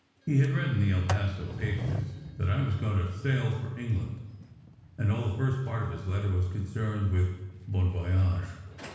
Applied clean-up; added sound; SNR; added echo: none; Sliding door; 13 dB; reverberation time 1.1 s.